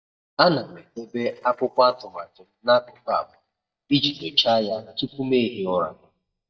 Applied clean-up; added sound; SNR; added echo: neural mask model DeepFilterNet 3.